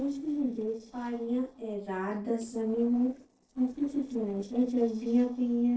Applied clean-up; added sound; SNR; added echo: neural separator model SepFormer DNS4.